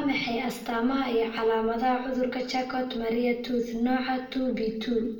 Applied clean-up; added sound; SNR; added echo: none; none; none; reverberation time 0.6 s.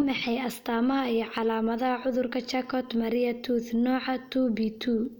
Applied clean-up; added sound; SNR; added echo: none; none; none; none.